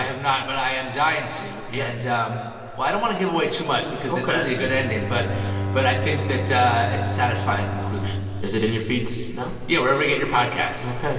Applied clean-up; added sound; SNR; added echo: none; Bowed string instrument; 7 dB; reverberation time 2.6 s.